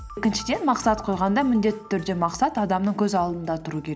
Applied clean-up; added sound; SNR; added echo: none; none; none; none.